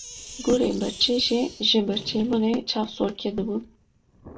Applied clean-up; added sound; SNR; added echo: none; Sink (filling or washing); 18 dB; reverberation time 0.2 s.